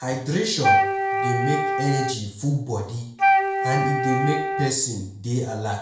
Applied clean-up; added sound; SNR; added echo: none; Wind instrument, woodwind instrument; -2 dB; reverberation time 0.5 s.